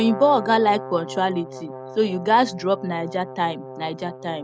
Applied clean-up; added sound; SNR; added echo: none; Brass instrument; 13 dB; none.